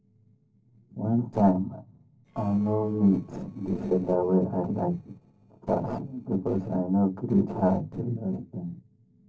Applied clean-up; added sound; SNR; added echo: neural separator model SepFormer DNS4.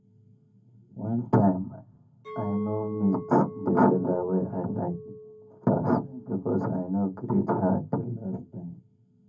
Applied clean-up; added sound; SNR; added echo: none; Chink, clink; 16 dB; reverberation time 0.3 s.